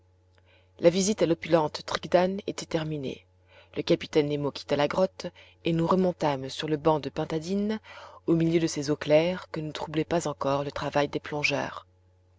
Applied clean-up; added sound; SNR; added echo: none; none; none; none.